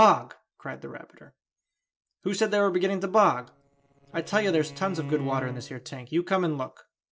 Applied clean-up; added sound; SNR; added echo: neural separator model SepFormer DNS4.